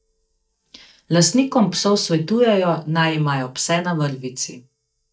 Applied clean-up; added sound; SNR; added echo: neural mask model DeepFilterNet 3.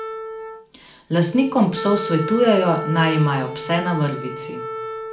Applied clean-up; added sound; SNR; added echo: none; Wind instrument, woodwind instrument; 9 dB; reverberation time 0.4 s.